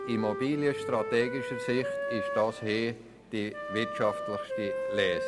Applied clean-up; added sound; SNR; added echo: none; Wind instrument, woodwind instrument; 4 dB; none.